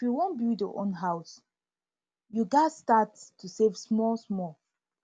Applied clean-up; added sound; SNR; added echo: none; none; none; none.